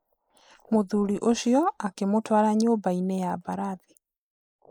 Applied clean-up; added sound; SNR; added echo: neural mask model Resemble Enhance denoiser.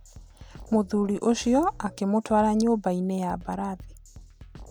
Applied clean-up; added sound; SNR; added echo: none; Drum kit; 20 dB; none.